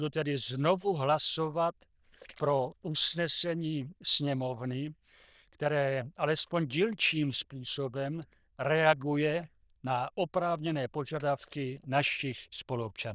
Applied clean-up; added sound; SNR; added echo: neural diffusion model UNIVERSE++.